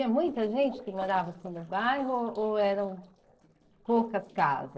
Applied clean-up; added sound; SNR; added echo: neural separator model SepFormer DNS4.